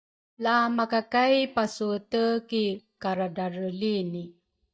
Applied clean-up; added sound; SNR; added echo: neural mask model DeepFilterNet 3.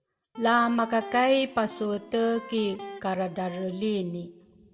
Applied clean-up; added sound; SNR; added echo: none; Electric guitar; 17 dB; reverberation time 0.9 s.